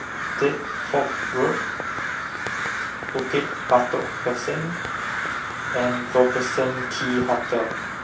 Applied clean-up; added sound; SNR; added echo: none; Crow; 3 dB; reverberation time 0.2 s.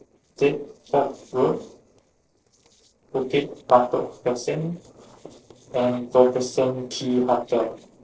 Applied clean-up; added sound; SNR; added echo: neural separator model SepFormer DNS4.